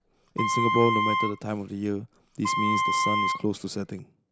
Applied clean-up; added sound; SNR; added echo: none; Wind instrument, woodwind instrument; -2 dB; none.